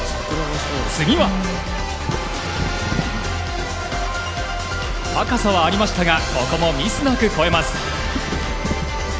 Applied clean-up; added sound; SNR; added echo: none; Musical instrument; 17 dB; none.